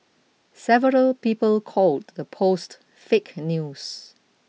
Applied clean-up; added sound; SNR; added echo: none; none; none; none.